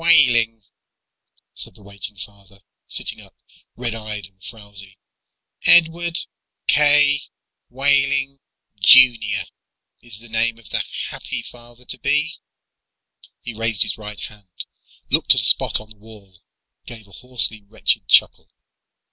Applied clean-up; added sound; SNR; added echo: none; none; none; none.